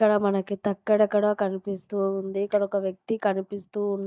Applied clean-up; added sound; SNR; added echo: neural mask model DeepFilterNet 3.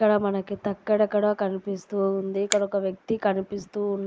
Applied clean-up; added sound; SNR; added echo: neural mask model Resemble Enhance denoiser.